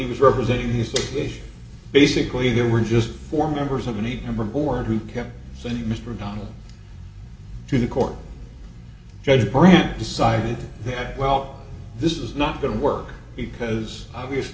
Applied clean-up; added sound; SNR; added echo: none; Bass guitar; 18 dB; reverberation time 0.8 s.